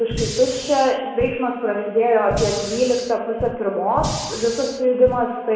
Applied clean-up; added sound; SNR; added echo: none; Fire; 10 dB; reverberation time 1.2 s.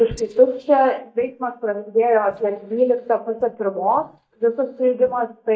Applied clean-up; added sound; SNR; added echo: neural mask model DeepFilterNet 3.